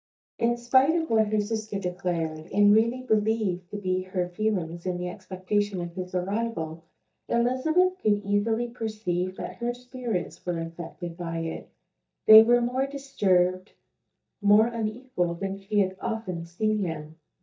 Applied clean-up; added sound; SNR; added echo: neural mask model DeepFilterNet 3.